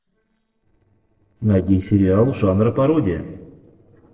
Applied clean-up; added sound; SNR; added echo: neural separator model SepFormer DNS4.